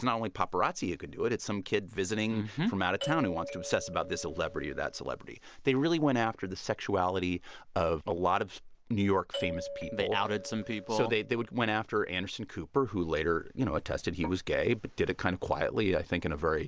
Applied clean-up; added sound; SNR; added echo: none; Doorbell; 10 dB; none.